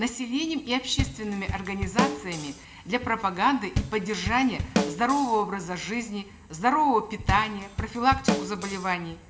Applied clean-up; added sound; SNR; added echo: none; Drum kit; 3 dB; reverberation time 0.7 s.